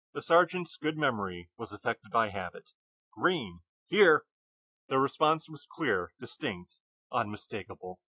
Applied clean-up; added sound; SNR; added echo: none; none; none; none.